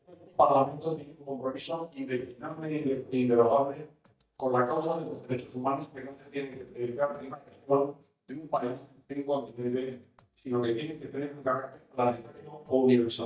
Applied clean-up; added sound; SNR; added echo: neural mask model DeepFilterNet 3.